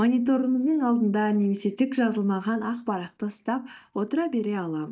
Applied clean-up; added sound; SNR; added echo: neural mask model DeepFilterNet 3.